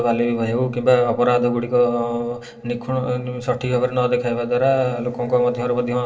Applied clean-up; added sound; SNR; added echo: none; none; none; reverberation time 0.2 s.